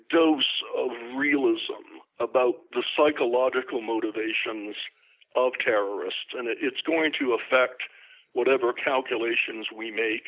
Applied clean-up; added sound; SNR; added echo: none; none; none; none.